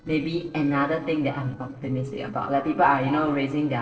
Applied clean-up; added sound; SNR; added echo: neural separator model SepFormer DNS4.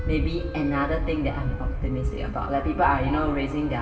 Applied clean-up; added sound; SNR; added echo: none; Wind instrument, woodwind instrument; 17 dB; reverberation time 2.6 s.